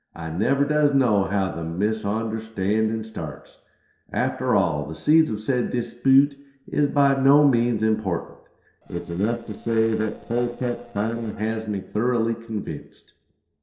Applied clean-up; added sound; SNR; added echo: neural separator model SepFormer DNS4.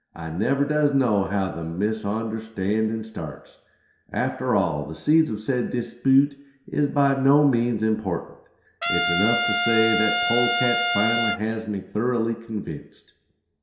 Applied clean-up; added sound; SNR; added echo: none; Trumpet; -1 dB; reverberation time 0.7 s.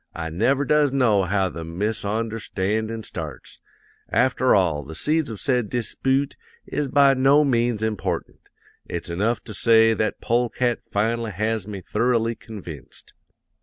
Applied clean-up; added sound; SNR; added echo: none; none; none; none.